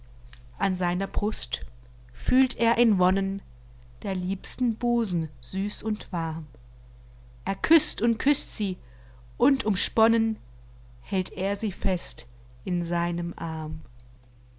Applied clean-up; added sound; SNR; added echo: none; none; none; none.